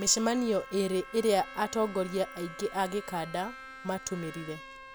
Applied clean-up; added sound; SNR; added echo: none; Bowed string instrument + Trumpet; 15 dB; none.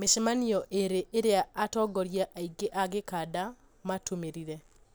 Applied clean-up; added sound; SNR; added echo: none; none; none; none.